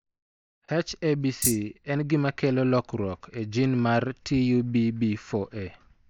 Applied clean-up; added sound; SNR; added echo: neural mask model DeepFilterNet 3.